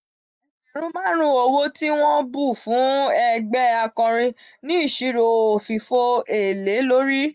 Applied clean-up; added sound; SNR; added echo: neural mask model Resemble Enhance denoiser.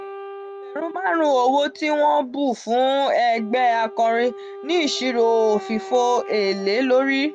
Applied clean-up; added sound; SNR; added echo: none; Wind instrument, woodwind instrument; 15 dB; none.